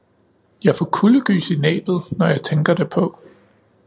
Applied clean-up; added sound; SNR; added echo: none; none; none; none.